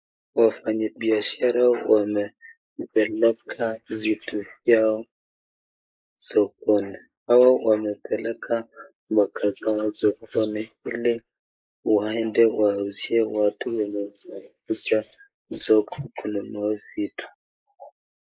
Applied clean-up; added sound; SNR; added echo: neural mask model Resemble Enhance denoiser.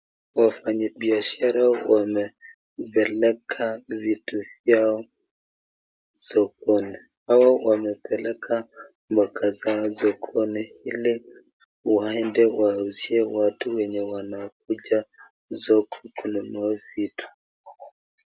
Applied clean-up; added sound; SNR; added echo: none; none; none; none.